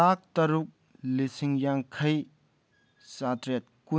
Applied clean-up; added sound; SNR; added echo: none; none; none; none.